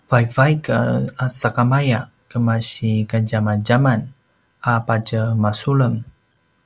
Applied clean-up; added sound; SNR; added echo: none; none; none; none.